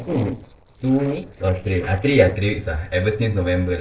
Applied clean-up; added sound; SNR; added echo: neural separator model SepFormer DNS4.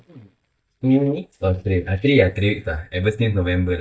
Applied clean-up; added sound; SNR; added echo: neural mask model DeepFilterNet 3.